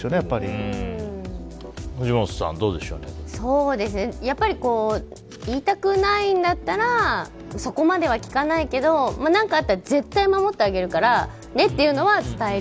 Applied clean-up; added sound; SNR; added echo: none; none; none; none.